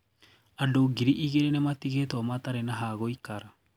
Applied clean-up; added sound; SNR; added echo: none; none; none; none.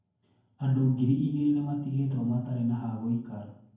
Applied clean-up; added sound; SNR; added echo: none; none; none; reverberation time 0.9 s.